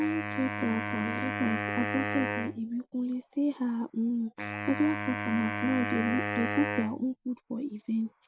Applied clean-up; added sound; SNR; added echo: none; Wind instrument, woodwind instrument; 4 dB; none.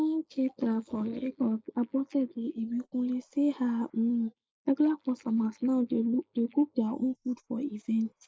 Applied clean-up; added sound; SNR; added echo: neural mask model Resemble Enhance denoiser.